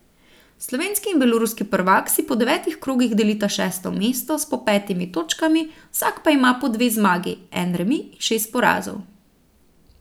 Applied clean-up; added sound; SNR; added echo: none; none; none; none.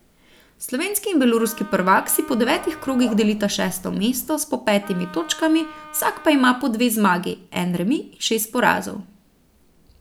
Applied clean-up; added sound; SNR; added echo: none; Dog + Wind instrument, woodwind instrument; 18 dB; none.